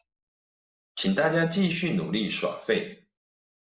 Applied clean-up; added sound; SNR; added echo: neural mask model Resemble Enhance denoiser.